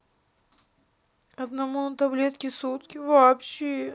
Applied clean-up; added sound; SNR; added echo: none; none; none; none.